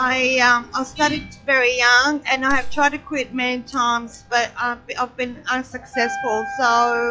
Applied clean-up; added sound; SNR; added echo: classical method log-MMSE.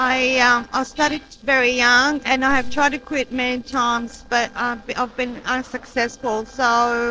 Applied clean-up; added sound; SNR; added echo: neural separator model SepFormer DNS4.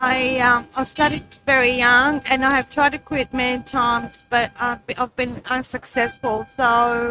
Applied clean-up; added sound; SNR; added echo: neural mask model RNNoise.